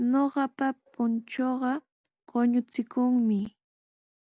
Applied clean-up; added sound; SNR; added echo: none; none; none; none.